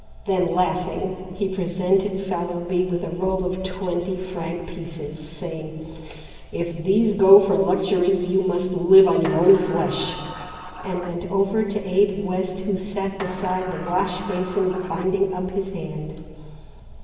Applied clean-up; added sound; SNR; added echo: none; Sliding door; 14 dB; reverberation time 1.9 s.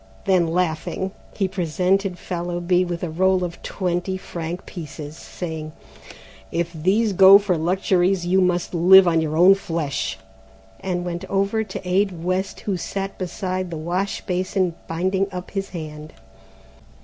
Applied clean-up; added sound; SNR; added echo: none; none; none; none.